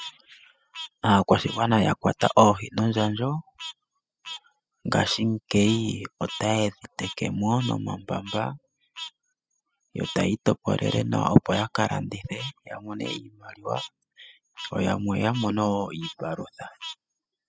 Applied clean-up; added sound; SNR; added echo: classical method spectral subtraction.